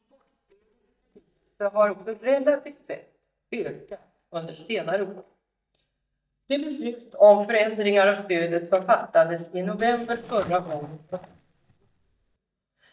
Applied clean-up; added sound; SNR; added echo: neural mask model DeepFilterNet 3.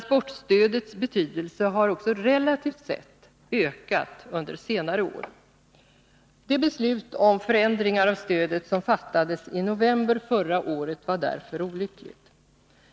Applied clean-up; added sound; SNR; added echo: none; none; none; none.